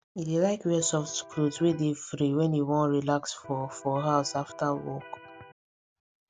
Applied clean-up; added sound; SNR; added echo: none; Electric guitar; 18 dB; none.